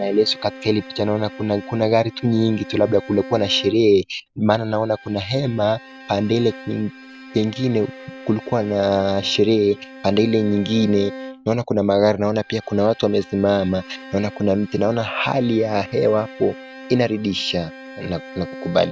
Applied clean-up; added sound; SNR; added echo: none; Bowed string instrument; 18 dB; none.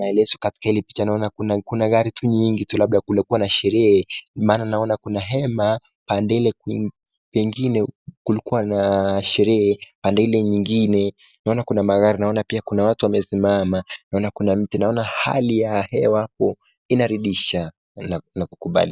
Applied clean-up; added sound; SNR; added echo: none; none; none; none.